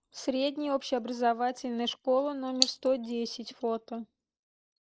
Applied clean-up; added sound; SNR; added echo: neural mask model Resemble Enhance denoiser.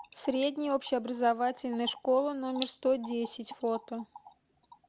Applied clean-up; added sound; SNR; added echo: none; Trickle, dribble / Splash, splatter; 8 dB; none.